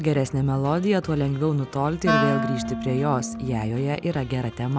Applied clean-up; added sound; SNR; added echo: none; Wind instrument, woodwind instrument; 4 dB; none.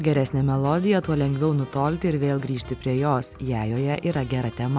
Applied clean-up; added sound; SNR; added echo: none; none; none; none.